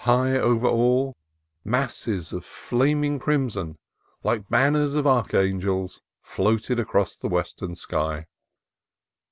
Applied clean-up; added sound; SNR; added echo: none; none; none; none.